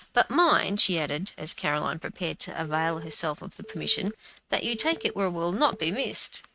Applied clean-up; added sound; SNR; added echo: neural mask model RNNoise.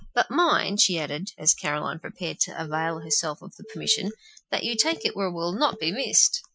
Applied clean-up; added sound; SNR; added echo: classical method Wiener filter.